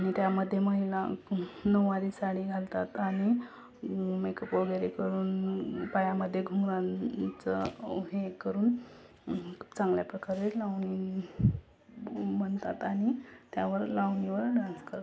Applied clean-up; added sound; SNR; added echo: none; none; none; none.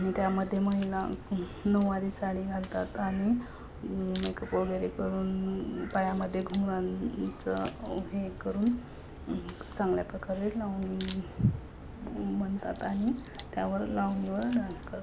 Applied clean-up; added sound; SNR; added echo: none; Crack; 12 dB; none.